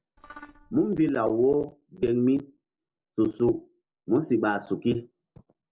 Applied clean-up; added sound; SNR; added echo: neural separator model SepFormer DNS4.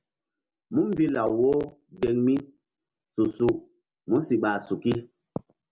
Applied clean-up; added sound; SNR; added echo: none; none; none; none.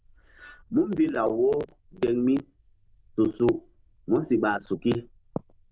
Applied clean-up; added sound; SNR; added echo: neural diffusion model UNIVERSE++.